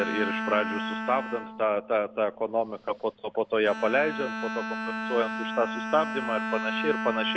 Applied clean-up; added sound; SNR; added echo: none; Bowed string instrument; 5 dB; none.